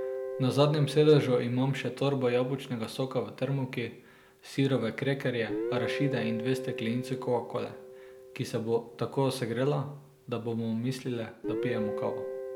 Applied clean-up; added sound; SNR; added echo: none; Guitar; 10 dB; none.